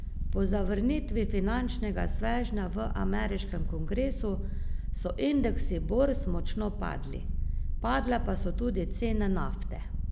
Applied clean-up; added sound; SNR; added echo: none; Purr; -1 dB; none.